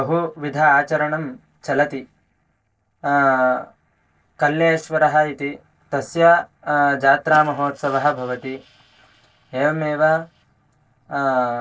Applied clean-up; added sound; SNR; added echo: neural separator model SepFormer DNS4.